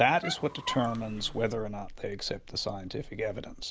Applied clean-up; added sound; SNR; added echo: none; Squeak + Buzz; 11 dB; none.